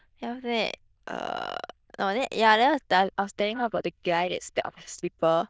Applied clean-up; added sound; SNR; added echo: neural diffusion model UNIVERSE++.